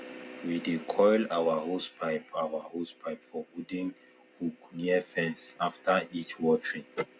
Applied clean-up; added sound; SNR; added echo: none; none; none; none.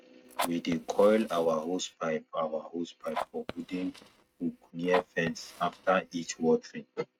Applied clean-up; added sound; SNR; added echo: neural mask model RNNoise.